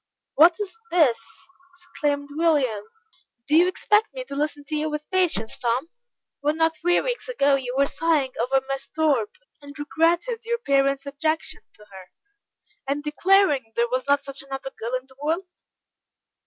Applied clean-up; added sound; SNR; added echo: none; none; none; none.